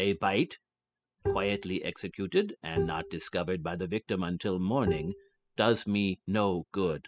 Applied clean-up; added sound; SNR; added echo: classical method spectral subtraction.